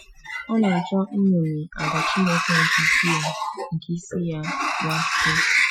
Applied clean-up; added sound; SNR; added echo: classical method Wiener filter.